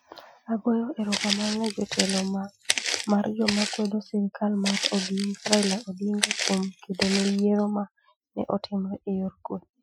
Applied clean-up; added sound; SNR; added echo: classical method Wiener filter.